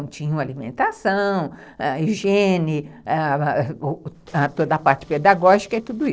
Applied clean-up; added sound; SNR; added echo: neural separator model SepFormer DNS4.